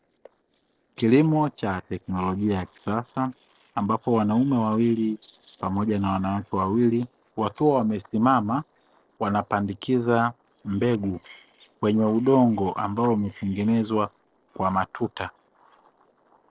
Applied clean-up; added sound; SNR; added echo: neural separator model SepFormer DNS4.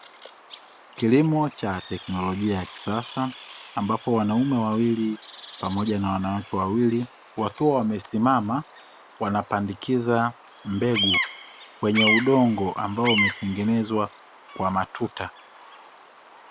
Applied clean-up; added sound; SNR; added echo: none; Bird vocalization, bird call, bird song; 9 dB; none.